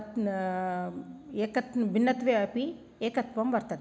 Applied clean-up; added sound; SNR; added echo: none; none; none; none.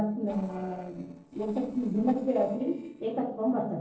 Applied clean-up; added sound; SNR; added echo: neural separator model SepFormer DNS4.